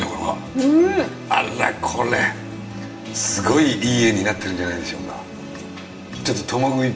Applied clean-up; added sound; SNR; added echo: none; none; none; reverberation time 0.8 s.